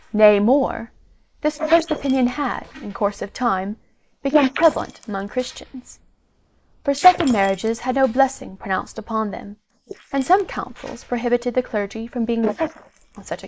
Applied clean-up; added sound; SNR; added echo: neural mask model Resemble Enhance denoiser.